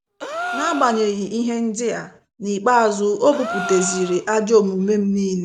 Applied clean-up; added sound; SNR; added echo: none; Gasp; 12 dB; none.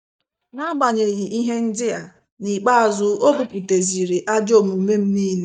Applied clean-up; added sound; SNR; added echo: neural mask model DeepFilterNet 3.